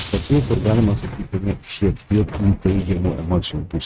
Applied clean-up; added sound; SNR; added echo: neural mask model RNNoise.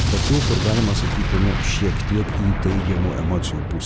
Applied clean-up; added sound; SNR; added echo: none; Explosion; -2 dB; none.